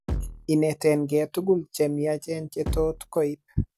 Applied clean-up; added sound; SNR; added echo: none; Bass drum; 7 dB; none.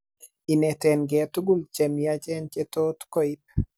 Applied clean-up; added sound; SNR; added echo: none; none; none; none.